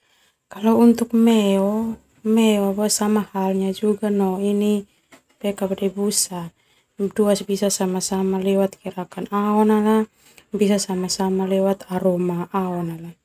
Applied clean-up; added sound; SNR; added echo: none; none; none; none.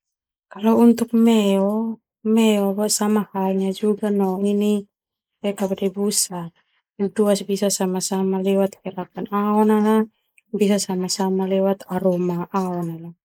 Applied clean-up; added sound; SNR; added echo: neural mask model Resemble Enhance denoiser.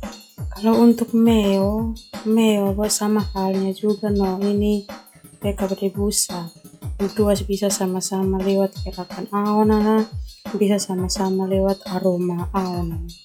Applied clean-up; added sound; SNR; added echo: classical method log-MMSE.